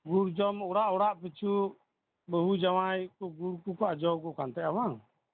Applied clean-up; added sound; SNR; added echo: none; none; none; none.